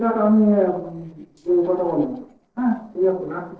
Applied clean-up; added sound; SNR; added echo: neural separator model SepFormer DNS4.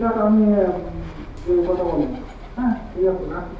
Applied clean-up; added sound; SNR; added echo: none; Bird; 13 dB; reverberation time 2.4 s.